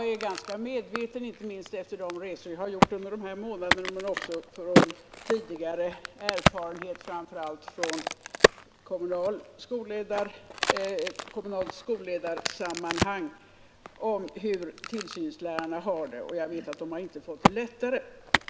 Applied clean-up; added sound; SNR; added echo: none; Crack; -2 dB; none.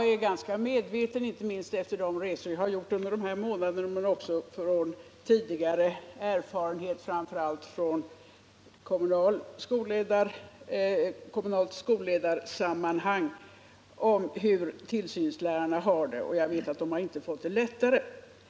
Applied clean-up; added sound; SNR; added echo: none; none; none; none.